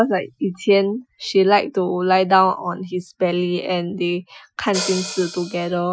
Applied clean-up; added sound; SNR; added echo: classical method Wiener filter.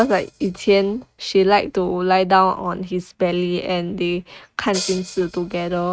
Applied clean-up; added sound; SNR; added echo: neural mask model RNNoise.